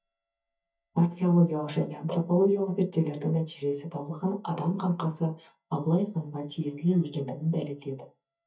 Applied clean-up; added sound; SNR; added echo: neural mask model DeepFilterNet 3.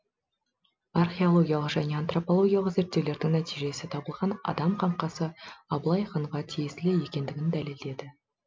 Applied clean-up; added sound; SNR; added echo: none; none; none; none.